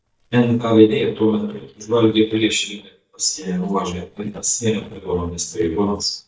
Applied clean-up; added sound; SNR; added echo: neural mask model DeepFilterNet 3.